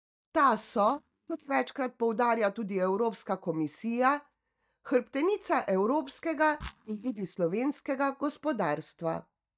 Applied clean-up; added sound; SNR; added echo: neural mask model DeepFilterNet 3.